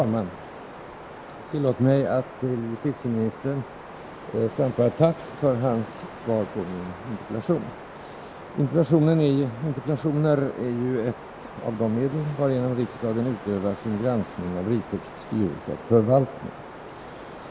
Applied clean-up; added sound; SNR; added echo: none; Wind; 15 dB; none.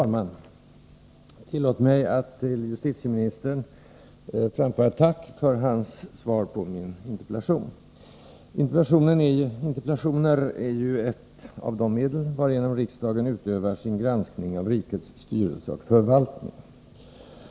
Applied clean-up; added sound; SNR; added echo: none; none; none; none.